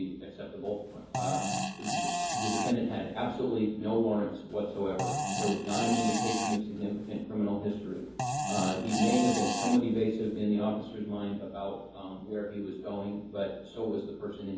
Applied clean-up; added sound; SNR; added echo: none; Fart; 2 dB; reverberation time 0.9 s.